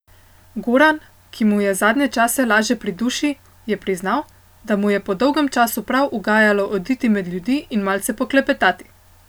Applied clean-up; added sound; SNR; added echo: none; none; none; none.